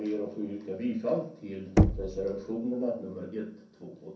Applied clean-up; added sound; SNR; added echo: none; Knock; -3 dB; reverberation time 0.6 s.